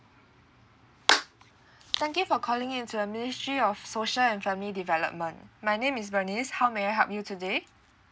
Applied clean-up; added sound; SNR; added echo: none; none; none; none.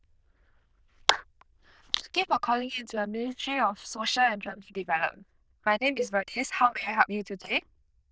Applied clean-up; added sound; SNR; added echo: neural diffusion model UNIVERSE++.